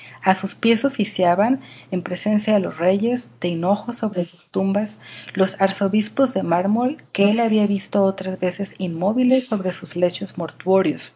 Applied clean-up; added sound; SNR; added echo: neural mask model Resemble Enhance denoiser.